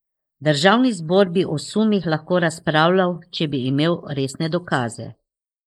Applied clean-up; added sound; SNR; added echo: neural mask model Resemble Enhance denoiser.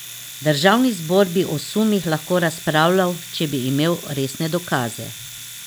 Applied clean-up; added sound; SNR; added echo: none; Domestic sounds, home sounds; 15 dB; none.